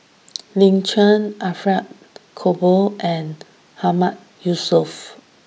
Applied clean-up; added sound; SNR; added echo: none; none; none; none.